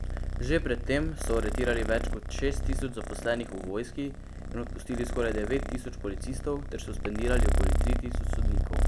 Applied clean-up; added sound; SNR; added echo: none; Purr; -4 dB; none.